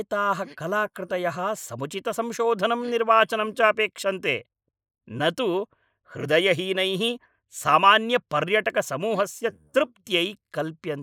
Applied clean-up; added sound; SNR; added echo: neural mask model Resemble Enhance denoiser.